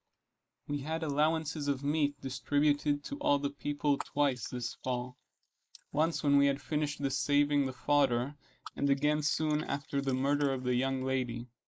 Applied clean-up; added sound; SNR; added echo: neural mask model Resemble Enhance denoiser.